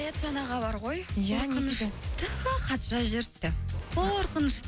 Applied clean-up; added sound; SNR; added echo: none; Fire; 20 dB; none.